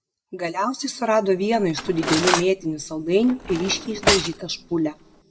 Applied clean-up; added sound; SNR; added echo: none; Cutlery, silverware; 4 dB; reverberation time 0.3 s.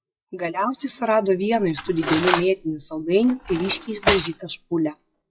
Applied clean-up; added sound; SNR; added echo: classical method WPE with log-MMSE.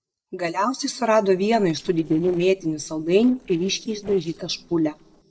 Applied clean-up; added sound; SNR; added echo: neural separator model SepFormer DNS4.